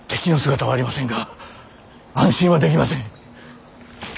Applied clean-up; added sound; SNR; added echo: none; none; none; none.